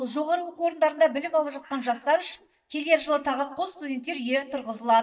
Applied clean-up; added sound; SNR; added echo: neural mask model DeepFilterNet 3.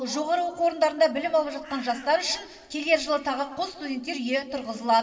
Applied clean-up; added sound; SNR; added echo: none; Bird; 18 dB; reverberation time 2.5 s.